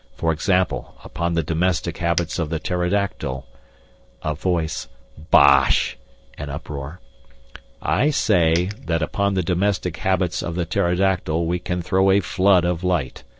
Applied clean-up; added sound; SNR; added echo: neural separator model SepFormer DNS4.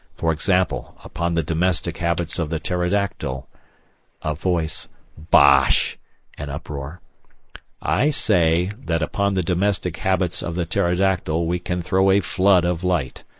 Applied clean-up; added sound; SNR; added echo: neural mask model Resemble Enhance denoiser.